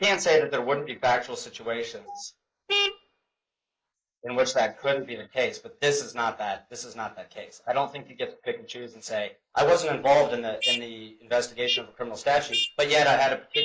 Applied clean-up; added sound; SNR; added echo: neural mask model Resemble Enhance denoiser.